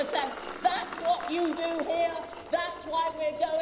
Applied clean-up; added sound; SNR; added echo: none; Engine; 12 dB; reverberation time 0.9 s.